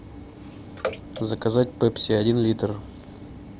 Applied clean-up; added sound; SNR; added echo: none; Bathtub (filling or washing) / Water / Splash, splatter; 13 dB; none.